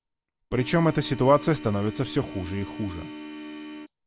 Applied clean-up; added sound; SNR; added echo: none; Organ; 12 dB; none.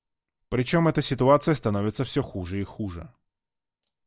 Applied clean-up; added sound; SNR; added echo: none; none; none; none.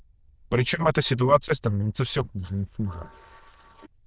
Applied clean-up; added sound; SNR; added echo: neural diffusion model UNIVERSE++.